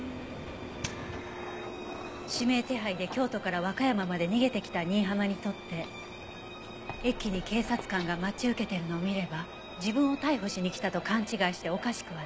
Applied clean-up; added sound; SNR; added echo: none; none; none; none.